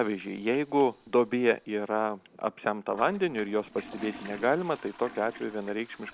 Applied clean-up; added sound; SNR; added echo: none; Toilet flush; 20 dB; none.